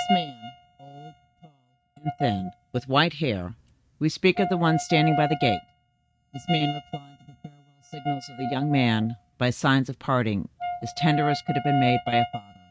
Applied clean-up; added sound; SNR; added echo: neural mask model RNNoise.